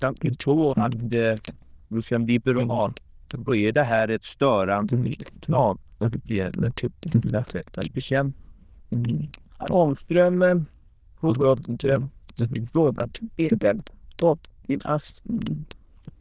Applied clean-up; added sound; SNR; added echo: neural diffusion model UNIVERSE++.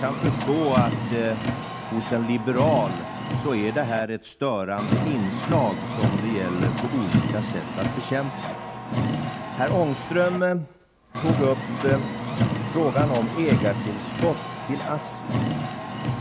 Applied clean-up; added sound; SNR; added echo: none; Car; 1 dB; none.